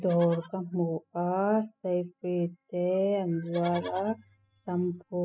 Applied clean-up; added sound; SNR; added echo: classical method spectral subtraction.